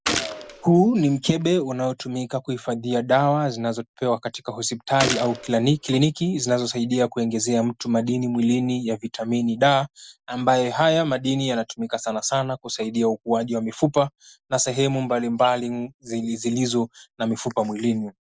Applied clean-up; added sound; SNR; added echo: none; Gunshot, gunfire; 8 dB; none.